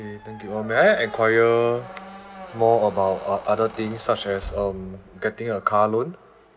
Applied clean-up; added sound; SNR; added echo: none; Squeak; 18 dB; none.